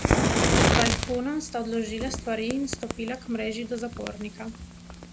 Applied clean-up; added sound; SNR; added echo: none; Fire; -4 dB; none.